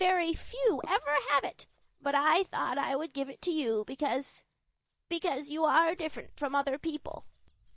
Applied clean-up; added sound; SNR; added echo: neural mask model DeepFilterNet 3.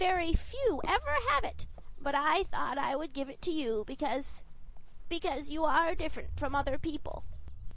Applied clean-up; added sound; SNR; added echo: none; Walk, footsteps; 3 dB; none.